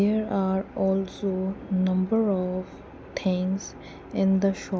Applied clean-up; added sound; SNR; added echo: none; none; none; none.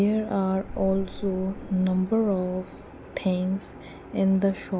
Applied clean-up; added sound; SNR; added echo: none; Boom; 15 dB; none.